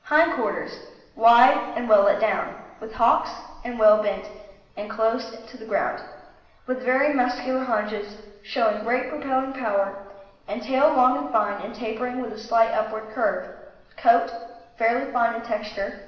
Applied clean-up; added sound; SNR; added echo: none; none; none; reverberation time 1.0 s.